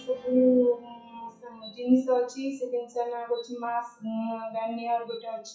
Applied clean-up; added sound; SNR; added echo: classical method WPE with log-MMSE.